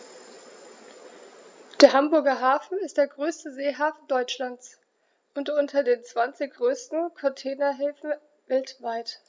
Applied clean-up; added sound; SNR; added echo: none; none; none; none.